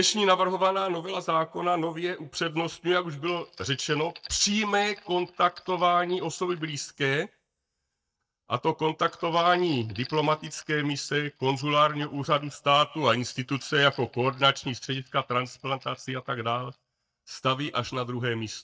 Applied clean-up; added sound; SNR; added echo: neural mask model DeepFilterNet 3.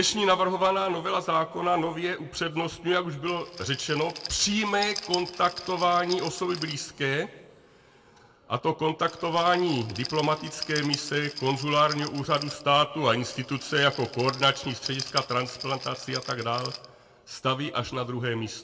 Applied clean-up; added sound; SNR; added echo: none; Rattle; 12 dB; reverberation time 0.9 s.